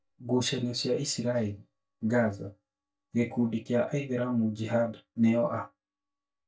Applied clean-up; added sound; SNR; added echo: neural mask model DeepFilterNet 3.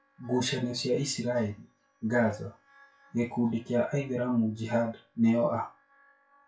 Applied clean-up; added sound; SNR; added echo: classical method WPE with log-MMSE.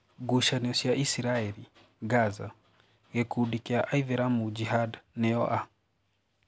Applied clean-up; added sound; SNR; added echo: none; none; none; none.